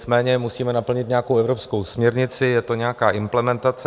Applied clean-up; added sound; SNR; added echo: none; none; none; none.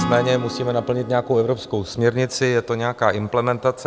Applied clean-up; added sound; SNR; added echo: none; Acoustic guitar / Strum; 12 dB; none.